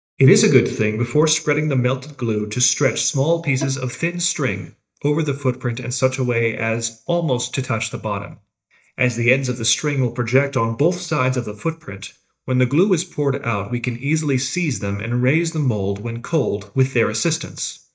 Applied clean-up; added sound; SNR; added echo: neural mask model DeepFilterNet 3.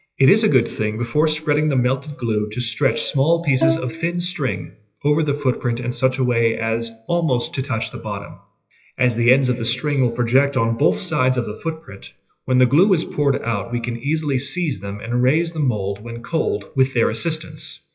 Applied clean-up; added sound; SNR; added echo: classical method WPE with log-MMSE.